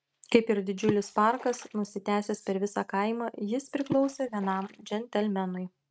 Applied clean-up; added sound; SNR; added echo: neural mask model RNNoise.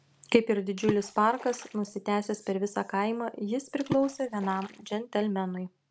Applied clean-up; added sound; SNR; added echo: none; Water / Splash, splatter; 11 dB; none.